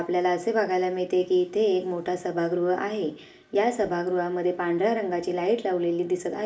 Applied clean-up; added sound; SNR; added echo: none; none; none; reverberation time 0.2 s.